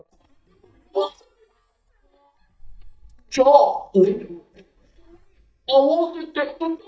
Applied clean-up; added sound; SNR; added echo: neural mask model DeepFilterNet 3.